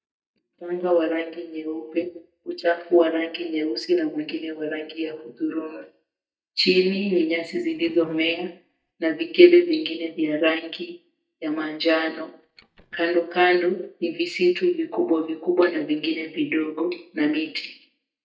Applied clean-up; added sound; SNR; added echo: neural mask model DeepFilterNet 3.